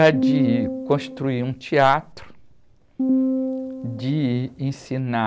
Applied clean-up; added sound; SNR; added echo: none; Piano; 2 dB; none.